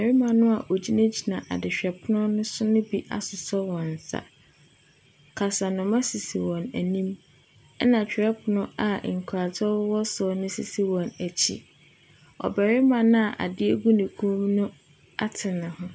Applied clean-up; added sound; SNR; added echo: none; none; none; none.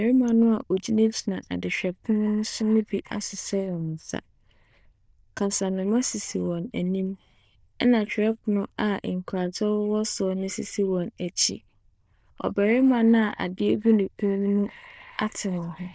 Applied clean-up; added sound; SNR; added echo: neural diffusion model UNIVERSE++.